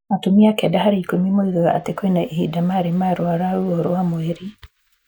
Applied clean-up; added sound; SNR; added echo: none; none; none; none.